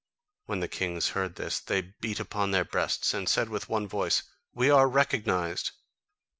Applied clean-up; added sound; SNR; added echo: none; none; none; none.